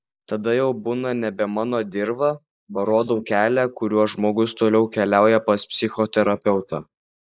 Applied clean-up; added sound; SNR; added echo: neural mask model Resemble Enhance denoiser.